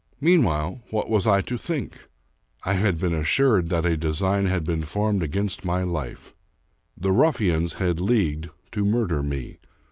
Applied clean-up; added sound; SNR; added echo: none; none; none; none.